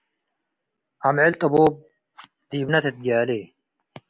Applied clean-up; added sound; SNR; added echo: none; none; none; none.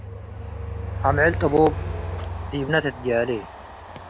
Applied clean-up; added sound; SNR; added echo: none; Train; 6 dB; none.